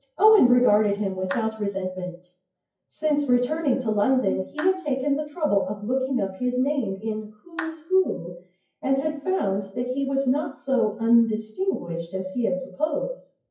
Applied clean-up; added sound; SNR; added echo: classical method WPE with log-MMSE.